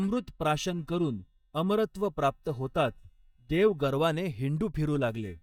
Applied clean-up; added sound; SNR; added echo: neural mask model DeepFilterNet 3.